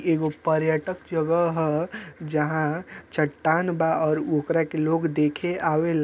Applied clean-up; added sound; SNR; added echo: none; none; none; none.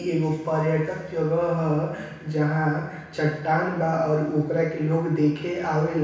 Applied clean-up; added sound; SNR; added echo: none; none; none; reverberation time 1.1 s.